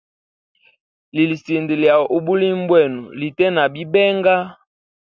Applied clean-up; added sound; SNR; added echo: none; none; none; none.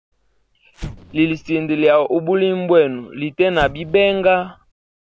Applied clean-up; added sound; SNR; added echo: none; Explosion; 19 dB; none.